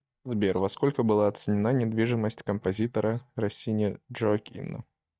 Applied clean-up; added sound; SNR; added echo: neural mask model DeepFilterNet 3.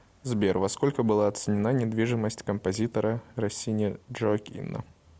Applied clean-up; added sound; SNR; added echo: none; none; none; none.